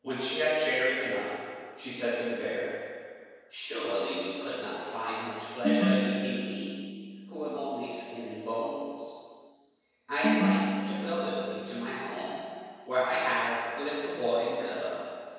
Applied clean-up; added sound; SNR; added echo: none; Ringtone; 0 dB; reverberation time 1.9 s.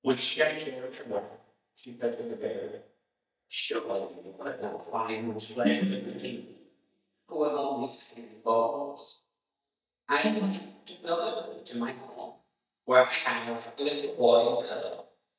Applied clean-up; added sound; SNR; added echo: neural mask model DeepFilterNet 3.